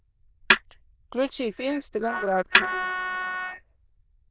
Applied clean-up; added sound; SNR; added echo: neural diffusion model UNIVERSE++.